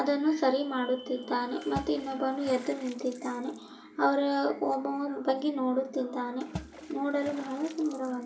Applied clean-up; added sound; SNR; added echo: none; Water / Splash, splatter; 19 dB; reverberation time 0.3 s.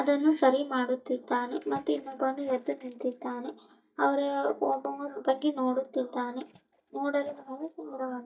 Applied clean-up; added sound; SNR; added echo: neural mask model DeepFilterNet 3.